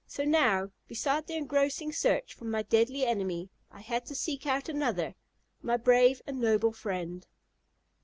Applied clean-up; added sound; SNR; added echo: none; none; none; none.